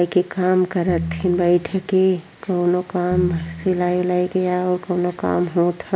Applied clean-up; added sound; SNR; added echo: none; Piano; 11 dB; none.